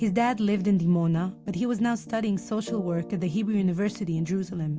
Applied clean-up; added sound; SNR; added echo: none; none; none; none.